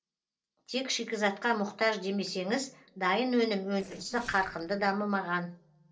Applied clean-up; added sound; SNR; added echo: neural separator model SepFormer DNS4.